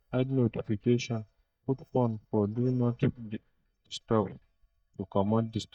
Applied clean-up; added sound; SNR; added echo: neural mask model DeepFilterNet 3.